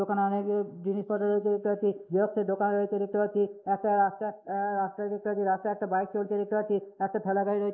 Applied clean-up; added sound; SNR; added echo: neural mask model Resemble Enhance denoiser.